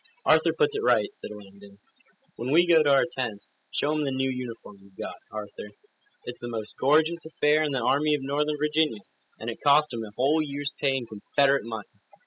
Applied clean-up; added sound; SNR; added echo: classical method spectral subtraction.